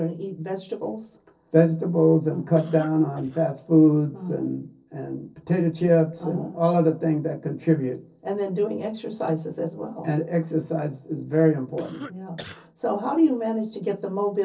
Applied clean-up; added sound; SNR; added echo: neural separator model SepFormer DNS4.